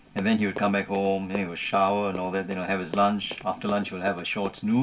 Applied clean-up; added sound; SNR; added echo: none; Run; 16 dB; reverberation time 0.2 s.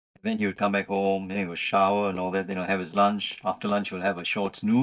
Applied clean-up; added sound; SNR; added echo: neural mask model DeepFilterNet 3.